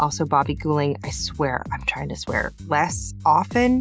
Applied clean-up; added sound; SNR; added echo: none; Bass guitar; 12 dB; none.